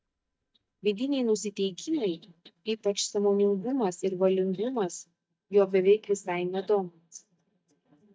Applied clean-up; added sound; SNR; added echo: neural mask model DeepFilterNet 3.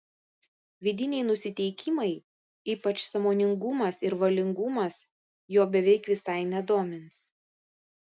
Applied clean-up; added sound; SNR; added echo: none; none; none; none.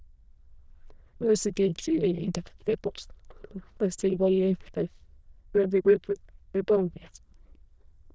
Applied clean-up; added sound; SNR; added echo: neural diffusion model UNIVERSE++.